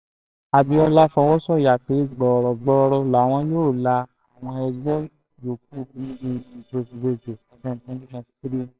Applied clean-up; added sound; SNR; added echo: neural separator model SepFormer WHAMR!.